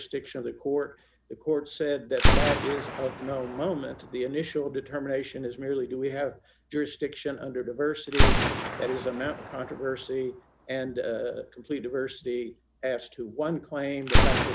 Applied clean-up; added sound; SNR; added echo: none; Gunshot, gunfire; -3 dB; none.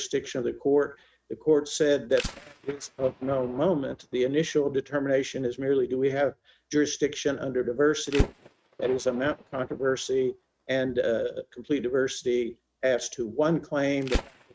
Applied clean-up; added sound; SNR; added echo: neural mask model RNNoise.